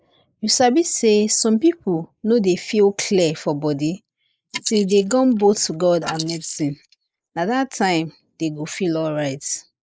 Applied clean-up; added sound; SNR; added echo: neural mask model Resemble Enhance denoiser.